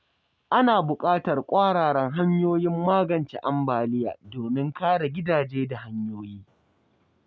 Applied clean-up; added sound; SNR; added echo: none; none; none; none.